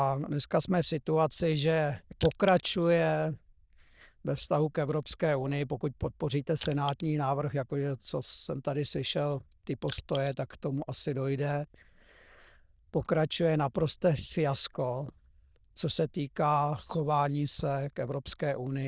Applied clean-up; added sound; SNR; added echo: neural diffusion model UNIVERSE++.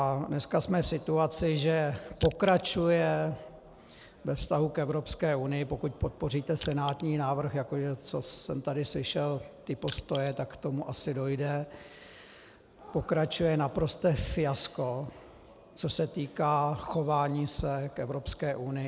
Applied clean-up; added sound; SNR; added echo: none; Crushing; 13 dB; none.